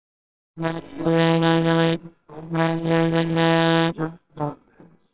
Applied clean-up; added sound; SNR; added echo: neural separator model SepFormer WHAMR!.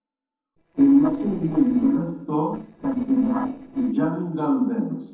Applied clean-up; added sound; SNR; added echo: neural separator model SepFormer DNS4.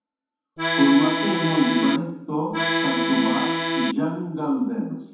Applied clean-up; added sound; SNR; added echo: none; Accordion; 0 dB; reverberation time 0.9 s.